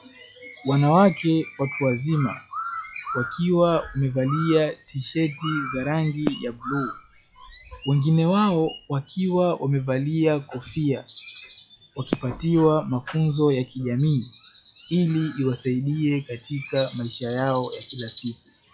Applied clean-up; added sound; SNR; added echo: classical method log-MMSE.